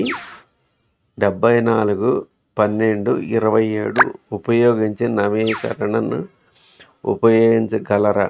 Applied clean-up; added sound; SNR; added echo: neural mask model RNNoise.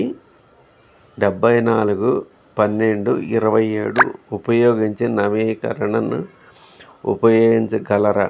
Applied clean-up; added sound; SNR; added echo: none; none; none; none.